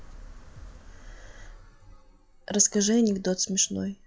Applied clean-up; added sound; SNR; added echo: classical method log-MMSE.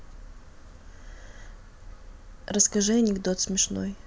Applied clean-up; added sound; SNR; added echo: none; none; none; none.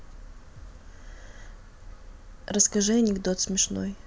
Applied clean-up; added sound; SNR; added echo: none; Bass drum; 20 dB; none.